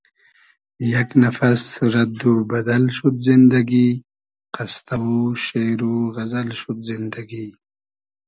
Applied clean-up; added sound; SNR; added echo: none; none; none; none.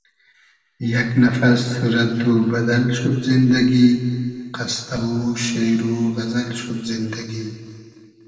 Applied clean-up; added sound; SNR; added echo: none; none; none; reverberation time 2.3 s.